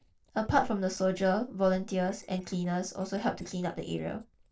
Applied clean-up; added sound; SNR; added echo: neural separator model SepFormer DNS4.